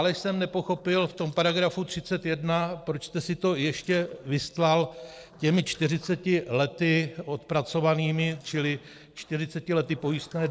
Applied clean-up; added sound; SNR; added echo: neural separator model SepFormer DNS4.